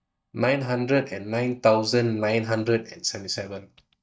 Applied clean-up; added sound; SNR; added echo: neural mask model DeepFilterNet 3.